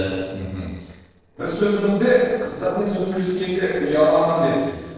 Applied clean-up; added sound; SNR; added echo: neural separator model SepFormer DNS4.